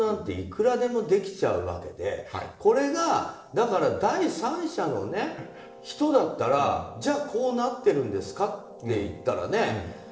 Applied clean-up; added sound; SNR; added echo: neural separator model SepFormer DNS4.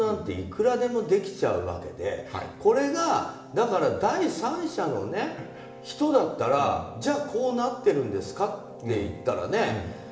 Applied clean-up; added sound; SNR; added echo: none; Keyboard (musical); 19 dB; reverberation time 1.0 s.